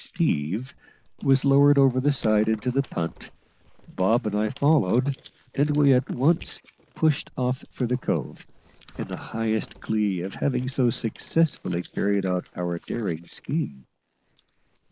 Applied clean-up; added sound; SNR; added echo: neural mask model Resemble Enhance denoiser.